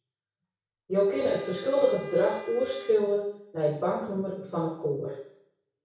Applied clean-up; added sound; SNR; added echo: none; Wind instrument, woodwind instrument; 15 dB; reverberation time 0.6 s.